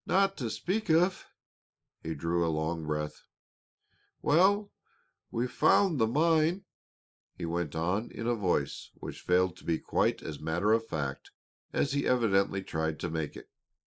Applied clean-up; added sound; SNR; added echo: neural mask model Resemble Enhance denoiser.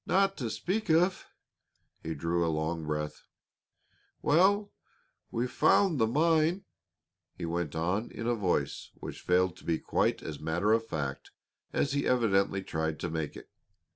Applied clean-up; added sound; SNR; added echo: none; none; none; none.